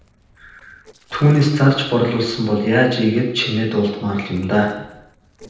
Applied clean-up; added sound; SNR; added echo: neural separator model SepFormer DNS4.